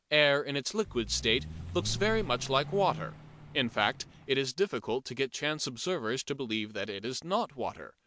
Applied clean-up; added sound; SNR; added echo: none; Vehicle; 9 dB; none.